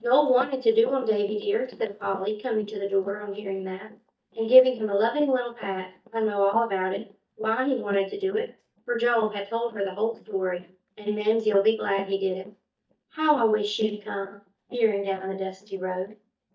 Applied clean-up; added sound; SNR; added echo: neural mask model DeepFilterNet 3.